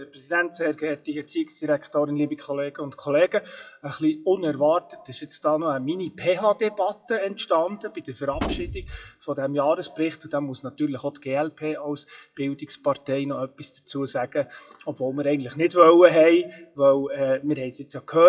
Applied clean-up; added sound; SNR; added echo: classical method WPE with log-MMSE.